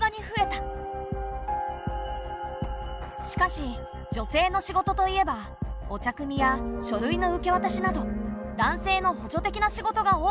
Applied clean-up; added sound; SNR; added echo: none; none; none; none.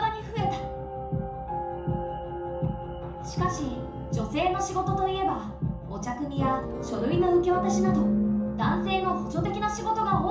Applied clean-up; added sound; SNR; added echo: none; Acoustic guitar / Strum; 18 dB; reverberation time 0.7 s.